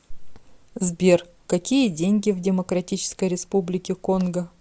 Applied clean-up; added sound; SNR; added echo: none; none; none; none.